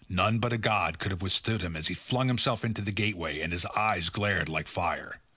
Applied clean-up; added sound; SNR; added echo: none; none; none; none.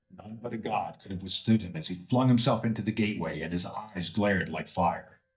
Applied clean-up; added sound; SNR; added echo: neural mask model DeepFilterNet 3.